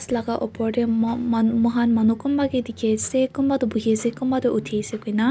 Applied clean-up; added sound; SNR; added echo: none; none; none; none.